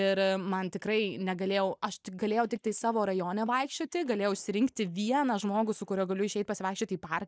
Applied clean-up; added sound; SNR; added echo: neural mask model Resemble Enhance denoiser.